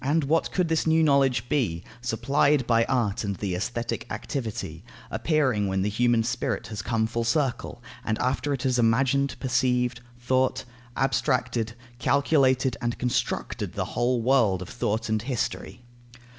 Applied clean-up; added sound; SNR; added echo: none; none; none; none.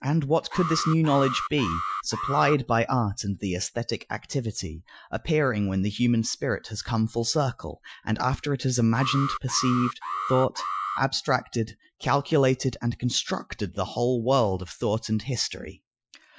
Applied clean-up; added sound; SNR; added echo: classical method Wiener filter.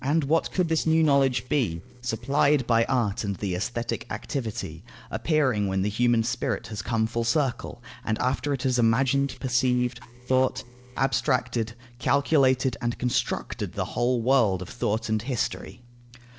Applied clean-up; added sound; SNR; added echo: neural separator model SepFormer DNS4.